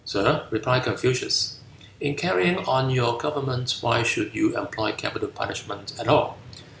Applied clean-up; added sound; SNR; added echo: none; none; none; none.